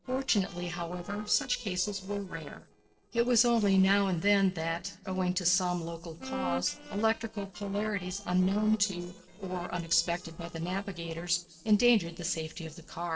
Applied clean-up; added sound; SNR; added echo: neural separator model SepFormer DNS4.